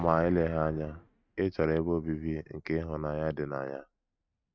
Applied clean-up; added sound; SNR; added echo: neural mask model RNNoise.